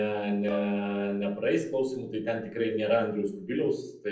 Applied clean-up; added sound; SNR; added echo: neural separator model SepFormer DNS4.